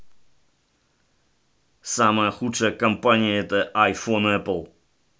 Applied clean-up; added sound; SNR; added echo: none; none; none; none.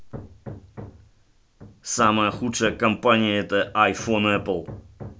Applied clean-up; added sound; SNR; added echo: none; Hammer; 17 dB; none.